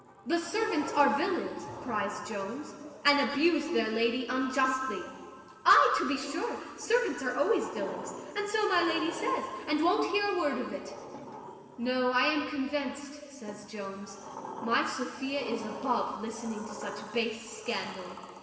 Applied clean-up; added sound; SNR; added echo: none; Sliding door; 15 dB; reverberation time 2.5 s.